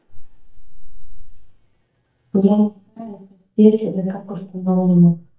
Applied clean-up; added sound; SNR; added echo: neural mask model DeepFilterNet 3.